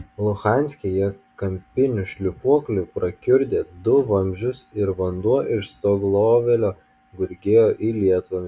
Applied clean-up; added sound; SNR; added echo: none; none; none; none.